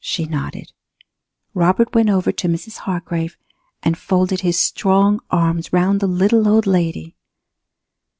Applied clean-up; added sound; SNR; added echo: none; none; none; none.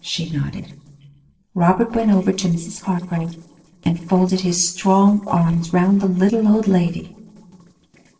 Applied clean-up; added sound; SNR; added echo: neural separator model SepFormer DNS4.